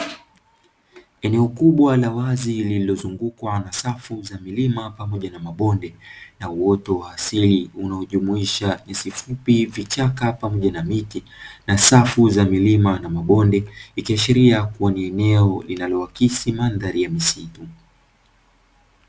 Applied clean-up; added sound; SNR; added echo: none; none; none; none.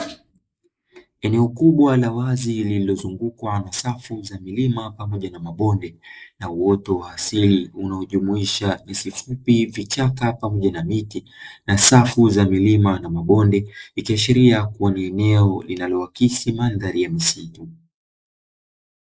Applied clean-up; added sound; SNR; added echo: neural mask model Resemble Enhance denoiser.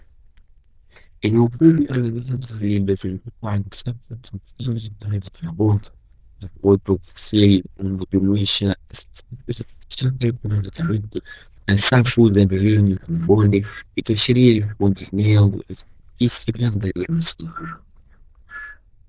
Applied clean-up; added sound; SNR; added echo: neural diffusion model UNIVERSE++.